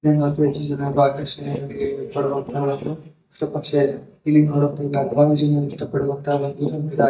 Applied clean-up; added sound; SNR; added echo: neural mask model DeepFilterNet 3.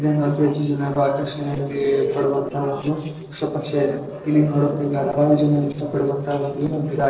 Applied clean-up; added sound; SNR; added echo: neural separator model SepFormer DNS4.